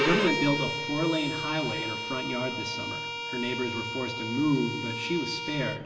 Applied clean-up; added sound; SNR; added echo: none; Bowed string instrument; 3 dB; reverberation time 1.1 s.